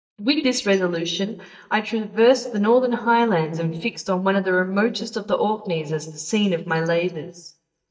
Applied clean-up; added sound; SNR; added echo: neural mask model DeepFilterNet 3.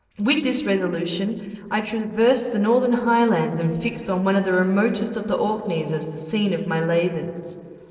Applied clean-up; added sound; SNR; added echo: neural separator model SepFormer DNS4.